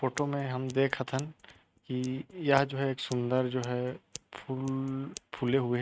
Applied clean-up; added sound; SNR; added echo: neural mask model RNNoise.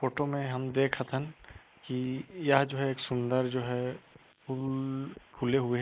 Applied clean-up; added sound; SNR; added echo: neural mask model Resemble Enhance denoiser.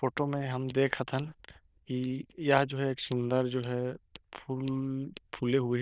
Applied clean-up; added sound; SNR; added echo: neural diffusion model UNIVERSE++.